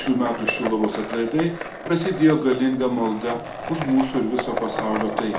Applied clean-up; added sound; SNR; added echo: none; Skateboard; 8 dB; reverberation time 0.4 s.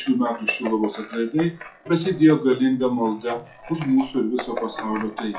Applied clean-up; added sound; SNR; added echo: classical method WPE with log-MMSE.